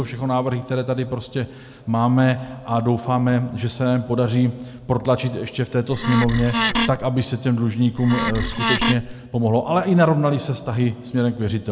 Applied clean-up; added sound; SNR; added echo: none; Wood; 2 dB; none.